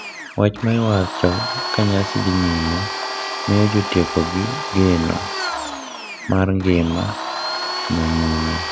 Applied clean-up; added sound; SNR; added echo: none; Domestic sounds, home sounds; 6 dB; none.